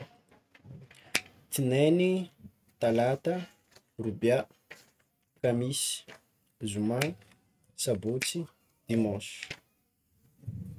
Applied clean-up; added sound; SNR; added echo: neural mask model RNNoise.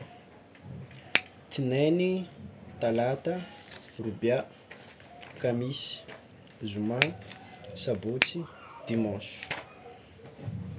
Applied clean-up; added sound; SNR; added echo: none; Finger snapping; -4 dB; none.